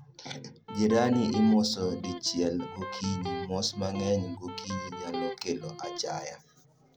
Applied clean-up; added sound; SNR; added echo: none; Electric guitar; 10 dB; none.